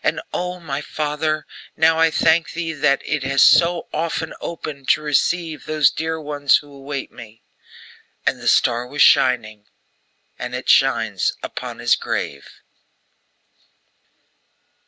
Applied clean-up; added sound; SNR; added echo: none; none; none; none.